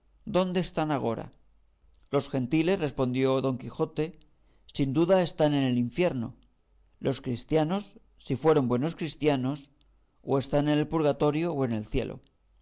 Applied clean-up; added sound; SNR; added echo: none; none; none; none.